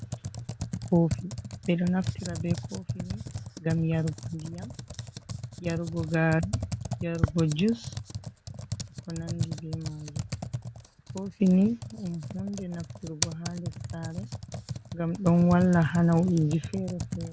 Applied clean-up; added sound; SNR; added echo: none; Computer keyboard; 7 dB; none.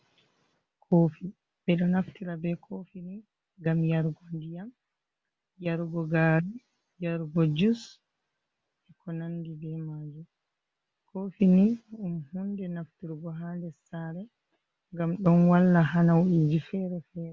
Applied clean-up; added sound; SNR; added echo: none; none; none; none.